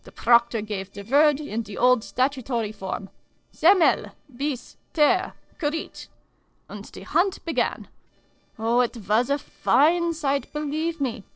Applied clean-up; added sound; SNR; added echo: neural separator model SepFormer DNS4.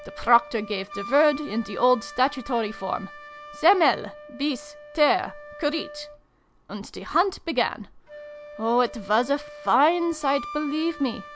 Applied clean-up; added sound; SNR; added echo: none; Wind instrument, woodwind instrument; 16 dB; none.